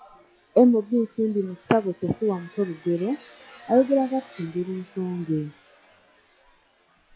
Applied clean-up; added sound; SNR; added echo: classical method log-MMSE.